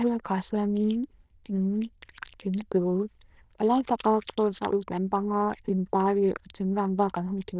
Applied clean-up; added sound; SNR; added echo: neural diffusion model UNIVERSE++.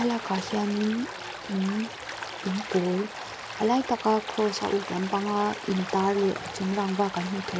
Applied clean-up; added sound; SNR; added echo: none; Stream; 10 dB; none.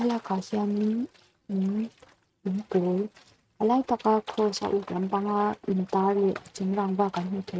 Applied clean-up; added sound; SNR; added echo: neural mask model RNNoise.